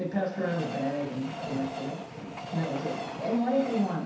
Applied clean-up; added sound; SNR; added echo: none; Train; 8 dB; reverberation time 0.6 s.